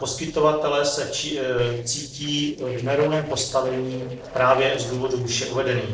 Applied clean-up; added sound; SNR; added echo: neural separator model SepFormer DNS4.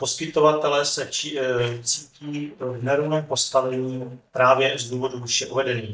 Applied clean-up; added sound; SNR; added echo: neural mask model DeepFilterNet 3.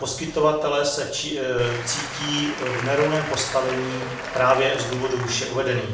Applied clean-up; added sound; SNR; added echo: none; Applause / Crowd; 10 dB; reverberation time 0.5 s.